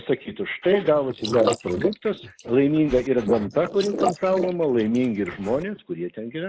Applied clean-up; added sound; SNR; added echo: neural mask model Resemble Enhance denoiser.